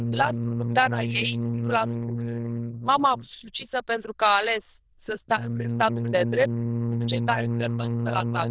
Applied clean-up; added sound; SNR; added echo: neural diffusion model UNIVERSE++.